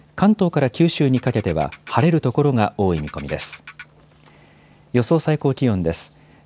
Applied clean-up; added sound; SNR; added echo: none; Ratchet, pawl; 19 dB; none.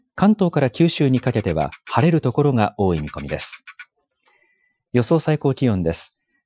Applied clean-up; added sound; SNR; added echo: classical method Wiener filter.